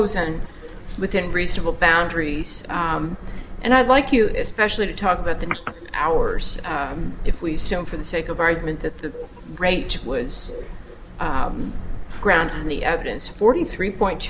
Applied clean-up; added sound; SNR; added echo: none; none; none; none.